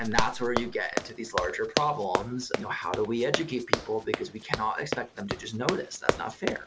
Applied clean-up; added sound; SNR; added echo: none; Run; 1 dB; none.